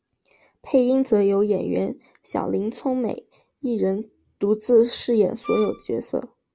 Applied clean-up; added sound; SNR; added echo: none; Wind instrument, woodwind instrument; 14 dB; none.